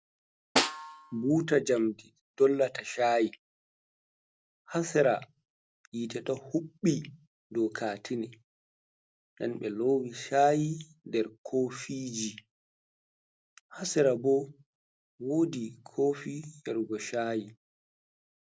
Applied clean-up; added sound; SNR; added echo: none; Snare drum; 3 dB; none.